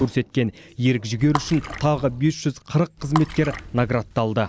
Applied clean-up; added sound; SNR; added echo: none; Water / Splash, splatter; 12 dB; none.